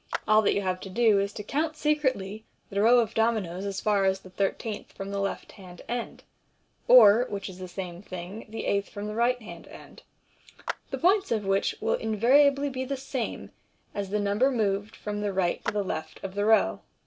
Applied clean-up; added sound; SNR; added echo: none; Clapping; 14 dB; none.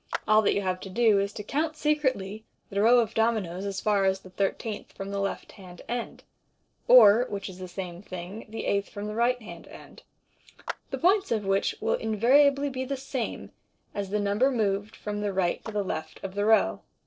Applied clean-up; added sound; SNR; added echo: neural separator model SepFormer DNS4.